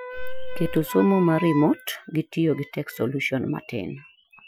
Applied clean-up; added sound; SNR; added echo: classical method Wiener filter.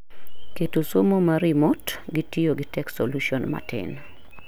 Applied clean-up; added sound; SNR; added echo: none; none; none; none.